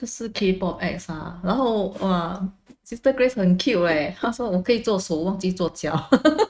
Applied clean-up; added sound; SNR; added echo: neural mask model RNNoise.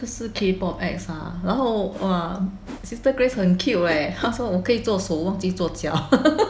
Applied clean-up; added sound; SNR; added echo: none; Whoosh, swoosh, swish; 18 dB; none.